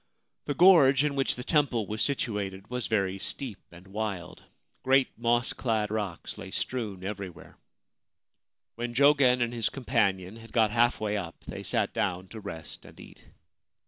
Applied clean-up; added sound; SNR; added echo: none; none; none; none.